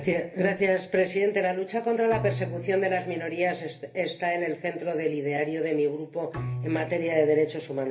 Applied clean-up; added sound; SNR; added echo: none; Bowed string instrument; 14 dB; reverberation time 0.3 s.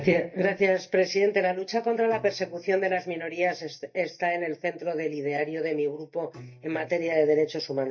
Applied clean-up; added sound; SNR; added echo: neural mask model DeepFilterNet 3.